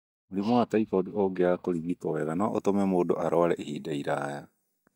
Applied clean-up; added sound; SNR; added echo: neural mask model DeepFilterNet 3.